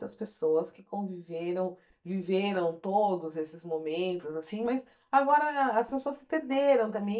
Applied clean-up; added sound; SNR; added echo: neural mask model DeepFilterNet 3.